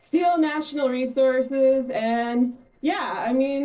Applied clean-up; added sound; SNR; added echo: neural separator model SepFormer DNS4.